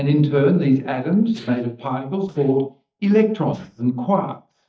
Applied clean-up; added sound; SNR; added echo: neural mask model DeepFilterNet 3.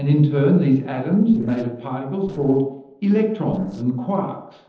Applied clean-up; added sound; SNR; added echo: neural separator model SepFormer DNS4.